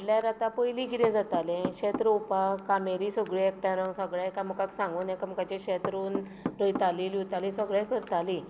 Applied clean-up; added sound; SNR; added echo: none; Knock / Wood; 12 dB; none.